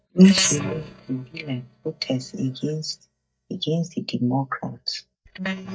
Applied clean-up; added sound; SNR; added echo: neural mask model DeepFilterNet 3.